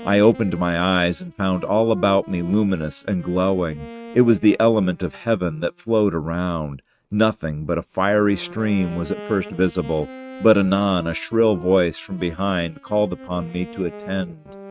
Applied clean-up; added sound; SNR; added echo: neural mask model RNNoise.